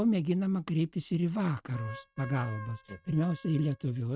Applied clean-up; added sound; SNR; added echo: neural mask model RNNoise.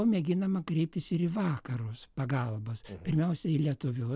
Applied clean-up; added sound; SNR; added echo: none; none; none; none.